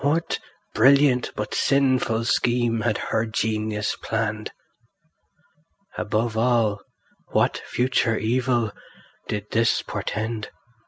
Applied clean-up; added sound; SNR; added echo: none; none; none; none.